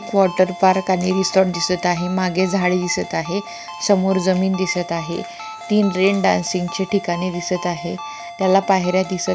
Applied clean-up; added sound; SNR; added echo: none; Ringtone; 14 dB; none.